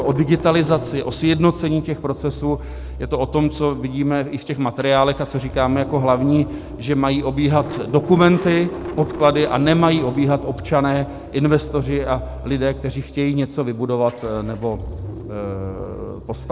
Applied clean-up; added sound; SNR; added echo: none; Engine starting / Car; 12 dB; none.